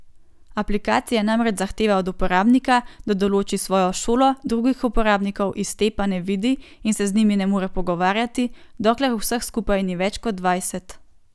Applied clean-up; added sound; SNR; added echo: none; none; none; none.